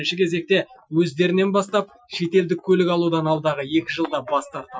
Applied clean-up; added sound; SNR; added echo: classical method Wiener filter.